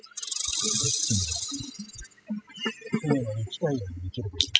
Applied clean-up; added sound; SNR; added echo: classical method spectral subtraction.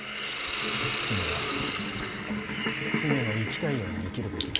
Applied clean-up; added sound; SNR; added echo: none; Hiss; -5 dB; none.